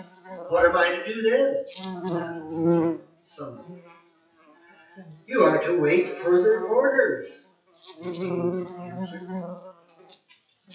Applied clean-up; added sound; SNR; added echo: classical method WPE with log-MMSE.